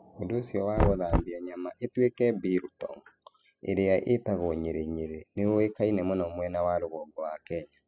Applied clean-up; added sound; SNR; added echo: classical method spectral subtraction.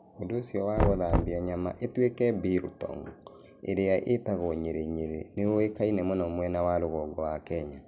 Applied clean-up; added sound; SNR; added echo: none; Knock; 4 dB; none.